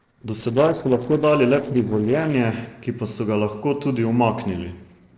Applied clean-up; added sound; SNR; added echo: neural separator model SepFormer DNS4.